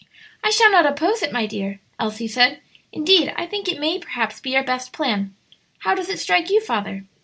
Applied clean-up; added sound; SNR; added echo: none; none; none; none.